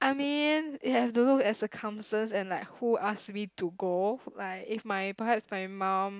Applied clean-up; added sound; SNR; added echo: none; none; none; none.